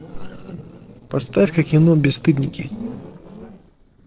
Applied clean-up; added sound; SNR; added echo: neural separator model SepFormer DNS4.